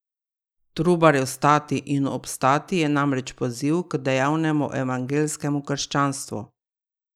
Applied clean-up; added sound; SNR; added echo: neural mask model Resemble Enhance denoiser.